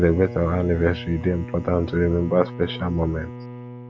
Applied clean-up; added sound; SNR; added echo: none; Bowed string instrument; 12 dB; none.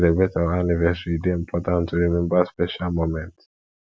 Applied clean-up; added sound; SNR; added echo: none; none; none; none.